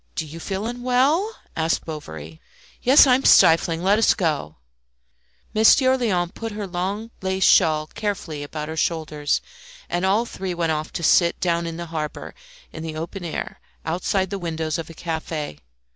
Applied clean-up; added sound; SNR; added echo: none; none; none; none.